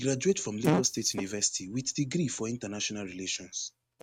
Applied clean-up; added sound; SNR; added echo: neural mask model RNNoise.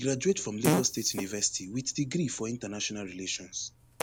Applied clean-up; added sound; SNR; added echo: none; Fart; 4 dB; none.